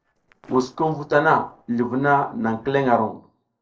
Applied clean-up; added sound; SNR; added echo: neural separator model SepFormer DNS4.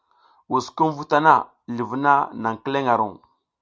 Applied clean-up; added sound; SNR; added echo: none; none; none; none.